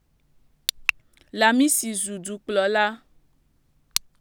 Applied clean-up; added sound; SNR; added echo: none; none; none; none.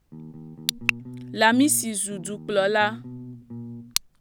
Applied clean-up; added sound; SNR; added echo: none; Bass guitar; 13 dB; none.